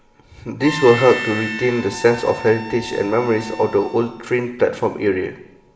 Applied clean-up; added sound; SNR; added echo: none; Harmonica; 11 dB; reverberation time 0.8 s.